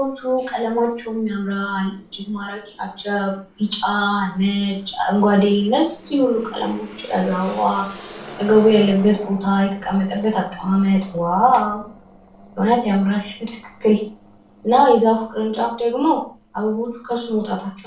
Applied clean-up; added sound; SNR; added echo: neural separator model SepFormer DNS4.